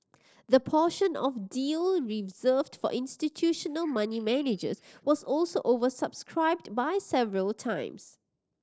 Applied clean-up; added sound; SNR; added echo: neural separator model SepFormer DNS4.